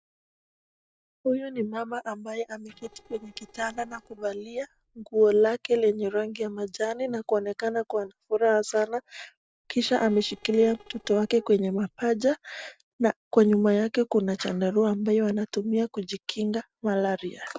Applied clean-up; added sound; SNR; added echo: neural separator model SepFormer DNS4.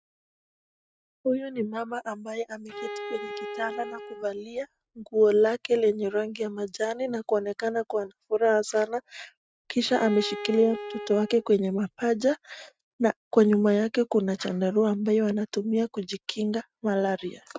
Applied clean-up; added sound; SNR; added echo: neural mask model RNNoise.